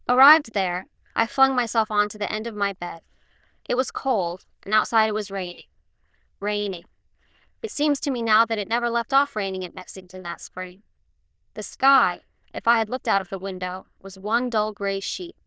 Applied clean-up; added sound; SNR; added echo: neural diffusion model UNIVERSE++.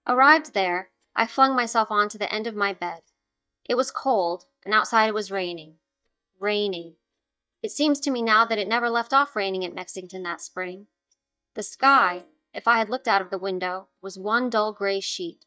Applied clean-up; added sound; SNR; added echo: neural mask model DeepFilterNet 3.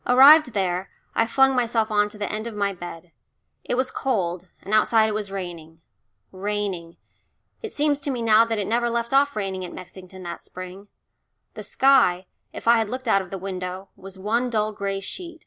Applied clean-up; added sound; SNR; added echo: none; none; none; none.